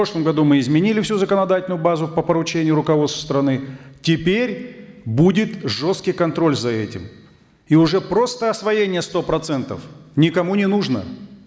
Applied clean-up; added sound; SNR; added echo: none; none; none; none.